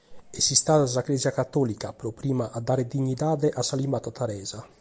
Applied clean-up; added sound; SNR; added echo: none; none; none; none.